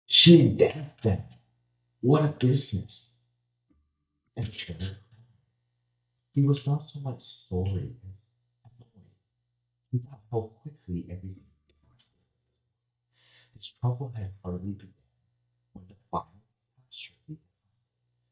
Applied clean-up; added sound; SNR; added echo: neural mask model DeepFilterNet 3.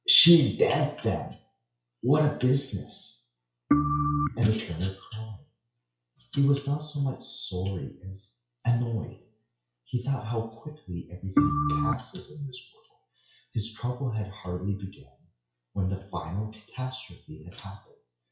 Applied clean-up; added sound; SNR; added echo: classical method WPE with log-MMSE.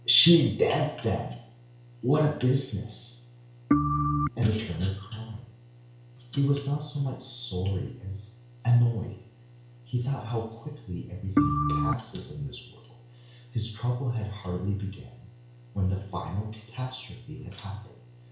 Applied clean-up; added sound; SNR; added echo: none; Organ; -2 dB; reverberation time 0.5 s.